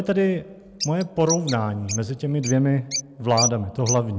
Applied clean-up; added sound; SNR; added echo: none; Bird; 8 dB; none.